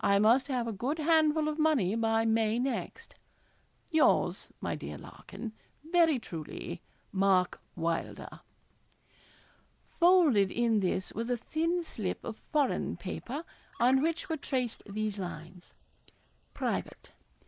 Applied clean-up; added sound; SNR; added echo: neural mask model Resemble Enhance denoiser.